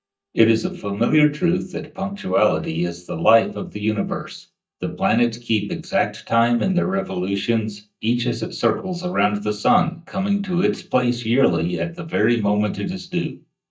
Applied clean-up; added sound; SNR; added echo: neural mask model DeepFilterNet 3.